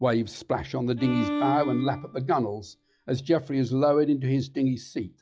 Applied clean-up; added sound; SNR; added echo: classical method log-MMSE.